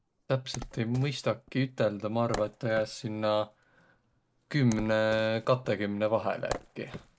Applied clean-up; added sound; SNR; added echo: none; Wood; 16 dB; none.